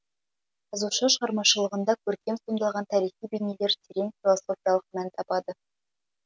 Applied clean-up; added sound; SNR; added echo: none; none; none; none.